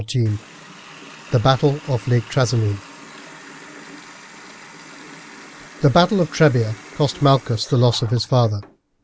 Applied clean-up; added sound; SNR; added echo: none; Water tap, faucet; 20 dB; none.